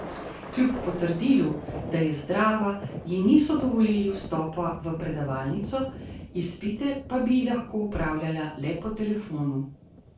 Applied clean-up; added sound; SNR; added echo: none; Thunder; 13 dB; reverberation time 0.3 s.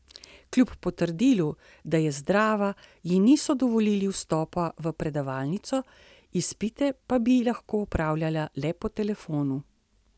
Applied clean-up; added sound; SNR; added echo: none; none; none; none.